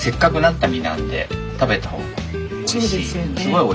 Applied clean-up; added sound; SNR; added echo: none; none; none; none.